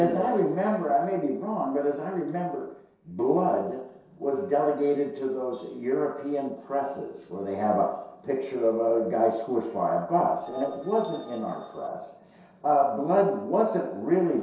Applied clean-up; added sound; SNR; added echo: neural separator model SepFormer DNS4.